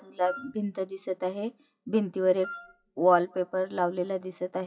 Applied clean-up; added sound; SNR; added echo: classical method WPE with log-MMSE.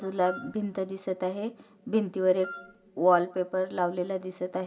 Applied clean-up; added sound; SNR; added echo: none; Wind instrument, woodwind instrument; 16 dB; reverberation time 2.2 s.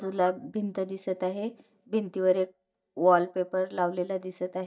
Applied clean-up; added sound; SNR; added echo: neural mask model DeepFilterNet 3.